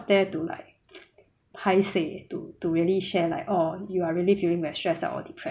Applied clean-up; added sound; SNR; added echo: none; none; none; none.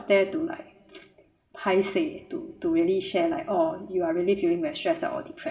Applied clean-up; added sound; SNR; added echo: none; none; none; reverberation time 1.6 s.